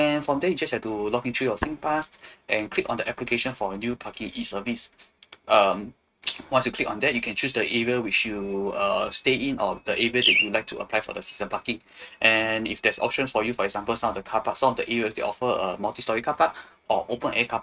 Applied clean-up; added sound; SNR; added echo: neural mask model RNNoise.